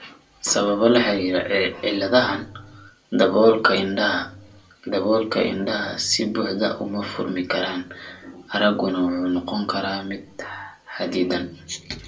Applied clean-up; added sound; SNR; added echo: none; none; none; reverberation time 0.2 s.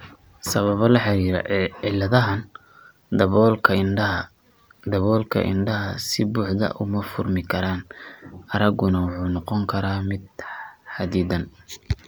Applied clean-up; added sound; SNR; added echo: none; none; none; none.